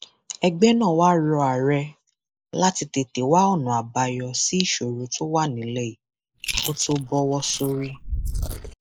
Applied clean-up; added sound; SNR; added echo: neural mask model Resemble Enhance denoiser.